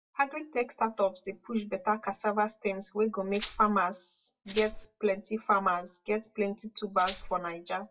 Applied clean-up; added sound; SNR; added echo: classical method WPE with log-MMSE.